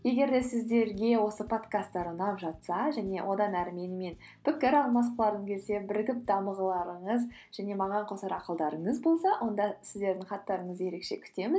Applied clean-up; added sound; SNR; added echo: none; none; none; none.